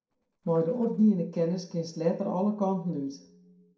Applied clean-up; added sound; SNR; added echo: neural separator model SepFormer DNS4.